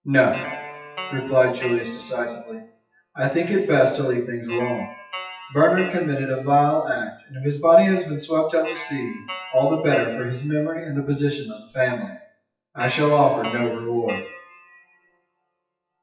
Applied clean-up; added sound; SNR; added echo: classical method WPE with log-MMSE.